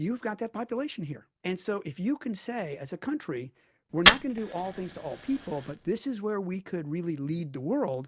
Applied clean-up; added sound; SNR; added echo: none; Fire; 2 dB; none.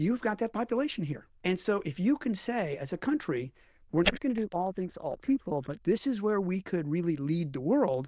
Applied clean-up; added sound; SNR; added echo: neural diffusion model UNIVERSE++.